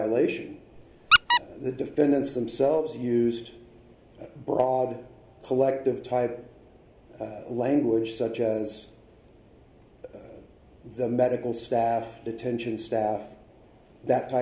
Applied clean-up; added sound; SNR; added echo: none; Squeak; -2 dB; reverberation time 1.6 s.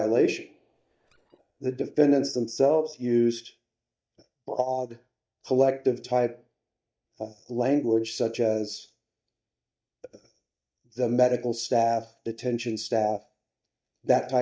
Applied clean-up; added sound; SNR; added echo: neural mask model DeepFilterNet 3.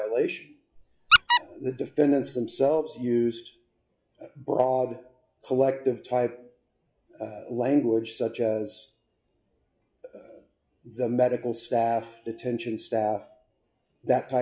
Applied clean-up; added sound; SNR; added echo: classical method WPE with log-MMSE.